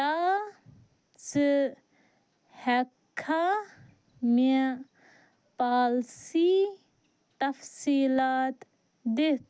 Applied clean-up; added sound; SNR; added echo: none; none; none; none.